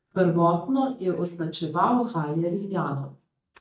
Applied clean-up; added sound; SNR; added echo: neural mask model DeepFilterNet 3.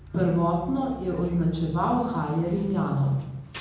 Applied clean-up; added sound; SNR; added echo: none; Bus; 17 dB; reverberation time 0.9 s.